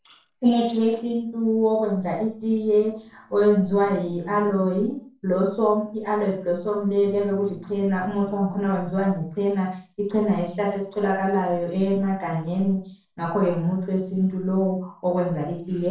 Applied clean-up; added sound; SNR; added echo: neural separator model SepFormer DNS4.